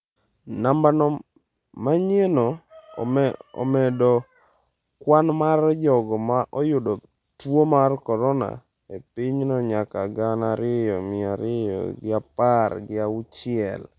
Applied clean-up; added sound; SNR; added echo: none; none; none; none.